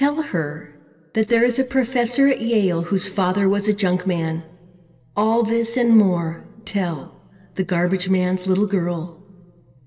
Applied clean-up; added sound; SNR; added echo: none; none; none; reverberation time 1.7 s.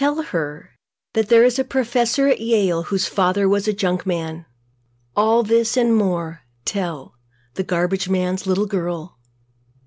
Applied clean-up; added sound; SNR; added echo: none; none; none; none.